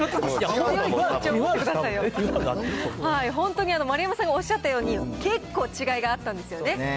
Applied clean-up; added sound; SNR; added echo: none; Organ; 12 dB; none.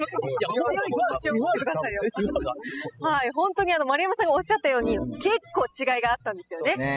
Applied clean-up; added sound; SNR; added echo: classical method spectral subtraction.